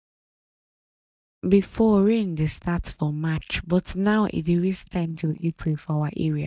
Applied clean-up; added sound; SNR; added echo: neural mask model DeepFilterNet 3.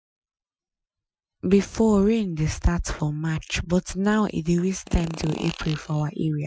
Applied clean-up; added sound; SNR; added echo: classical method Wiener filter.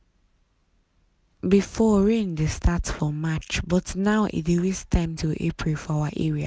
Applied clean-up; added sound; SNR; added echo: none; none; none; none.